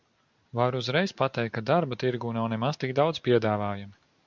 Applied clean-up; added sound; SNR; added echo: none; none; none; none.